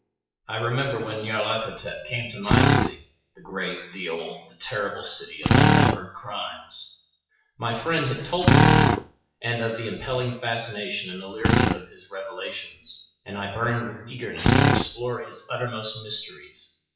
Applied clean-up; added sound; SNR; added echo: classical method WPE with log-MMSE.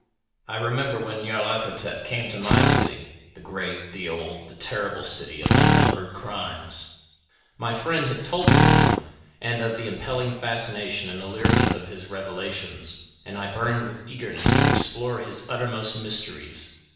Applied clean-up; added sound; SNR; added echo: none; Drill; -4 dB; reverberation time 0.9 s.